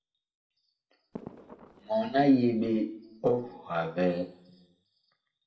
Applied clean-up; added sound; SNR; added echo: none; Fireworks; 20 dB; reverberation time 0.4 s.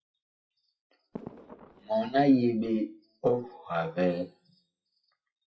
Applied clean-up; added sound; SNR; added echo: classical method WPE with log-MMSE.